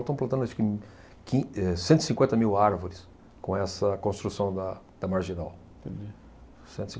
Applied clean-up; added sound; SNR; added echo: none; none; none; none.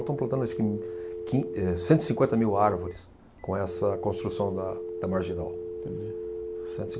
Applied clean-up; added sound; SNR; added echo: none; Telephone; 6 dB; none.